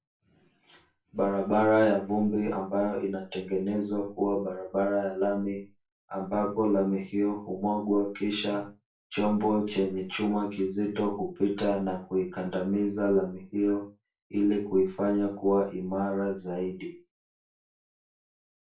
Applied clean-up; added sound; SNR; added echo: none; none; none; reverberation time 0.3 s.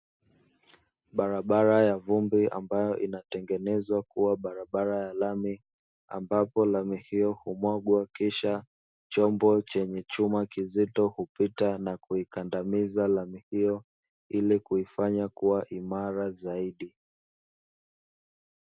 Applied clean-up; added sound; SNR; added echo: none; none; none; none.